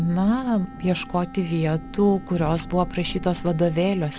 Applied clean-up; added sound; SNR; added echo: none; Wind instrument, woodwind instrument + Thunder / Rain; 13 dB; none.